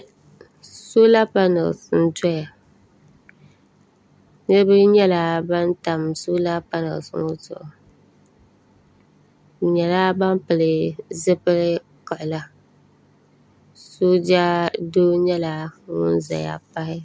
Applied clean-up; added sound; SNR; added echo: none; none; none; none.